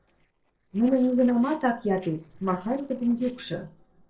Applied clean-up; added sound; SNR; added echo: neural separator model SepFormer DNS4.